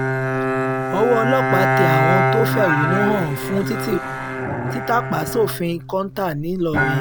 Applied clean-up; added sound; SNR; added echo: none; Bowed string instrument; -1 dB; none.